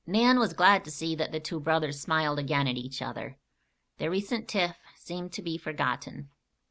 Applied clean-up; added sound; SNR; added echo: none; none; none; none.